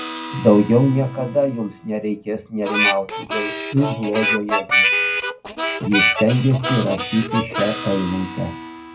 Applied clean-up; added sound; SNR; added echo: none; Harmonica; 3 dB; reverberation time 0.2 s.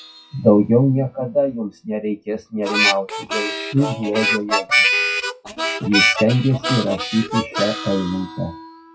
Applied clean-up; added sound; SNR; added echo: classical method WPE with log-MMSE.